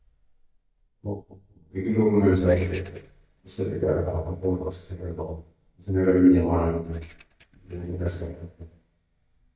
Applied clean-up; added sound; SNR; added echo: neural mask model DeepFilterNet 3.